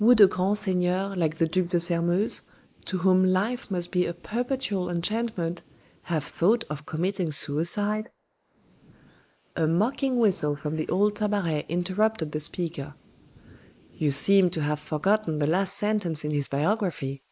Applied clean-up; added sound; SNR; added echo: neural mask model Resemble Enhance denoiser.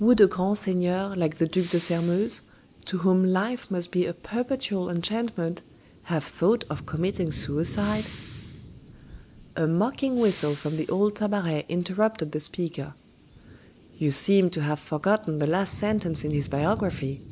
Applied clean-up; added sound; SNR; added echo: none; Respiratory sounds + Thunder / Cricket; 17 dB; none.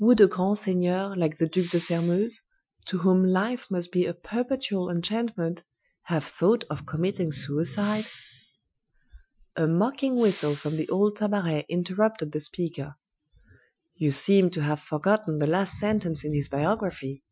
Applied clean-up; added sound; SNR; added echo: classical method Wiener filter.